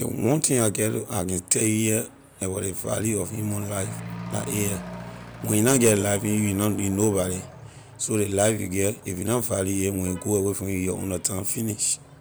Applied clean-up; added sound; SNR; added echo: none; Accelerating, revving, vroom / Truck; 16 dB; none.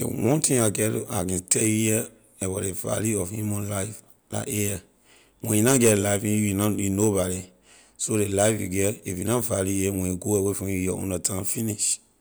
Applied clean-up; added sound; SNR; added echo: none; none; none; none.